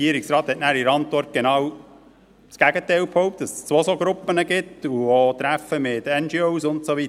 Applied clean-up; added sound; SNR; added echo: none; none; none; none.